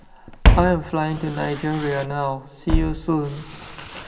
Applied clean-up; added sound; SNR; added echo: none; Walk, footsteps; -1 dB; reverberation time 2.0 s.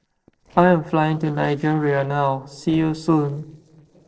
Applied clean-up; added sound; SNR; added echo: neural separator model SepFormer DNS4.